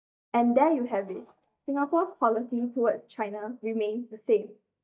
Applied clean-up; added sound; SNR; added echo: neural mask model DeepFilterNet 3.